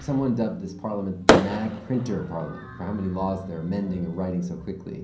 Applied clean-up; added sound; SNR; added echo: none; Fireworks; 1 dB; reverberation time 0.6 s.